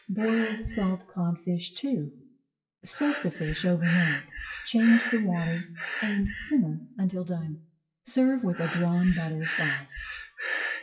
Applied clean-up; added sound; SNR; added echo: classical method WPE with log-MMSE.